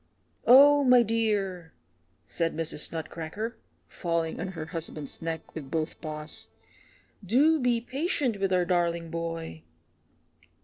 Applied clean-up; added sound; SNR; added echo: neural separator model SepFormer DNS4.